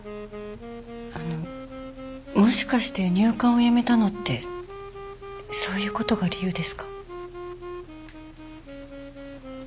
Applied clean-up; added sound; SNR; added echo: none; Wind instrument, woodwind instrument; 12 dB; none.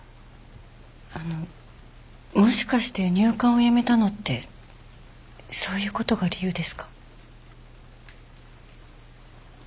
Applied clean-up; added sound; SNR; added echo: none; none; none; none.